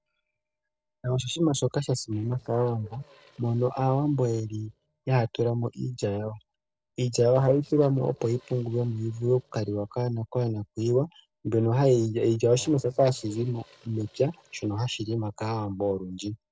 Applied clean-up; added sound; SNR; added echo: neural separator model SepFormer DNS4.